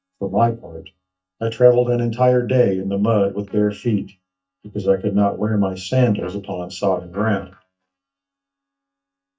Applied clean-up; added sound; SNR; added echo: neural mask model DeepFilterNet 3.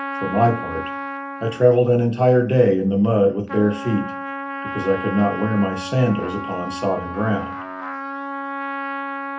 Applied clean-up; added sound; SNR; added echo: none; Trumpet; 9 dB; reverberation time 0.3 s.